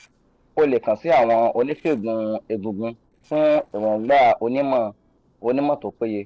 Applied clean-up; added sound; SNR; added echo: neural separator model SepFormer DNS4.